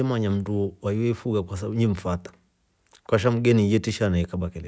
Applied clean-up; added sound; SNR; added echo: none; none; none; none.